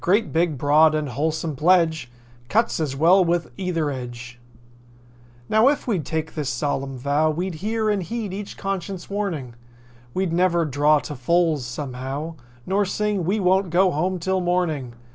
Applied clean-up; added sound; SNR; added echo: none; none; none; none.